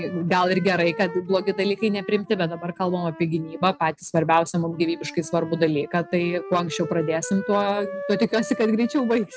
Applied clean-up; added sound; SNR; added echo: none; Wind instrument, woodwind instrument; 14 dB; none.